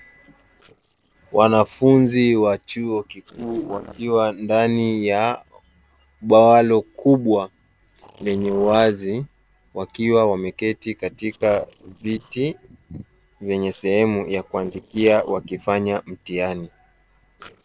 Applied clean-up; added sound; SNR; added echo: neural separator model SepFormer DNS4.